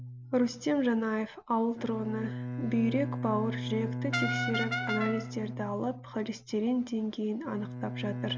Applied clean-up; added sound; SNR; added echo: none; Brass instrument + Bowed string instrument; 5 dB; none.